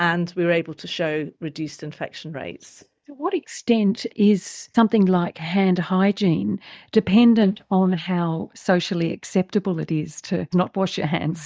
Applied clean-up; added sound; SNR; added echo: neural mask model DeepFilterNet 3.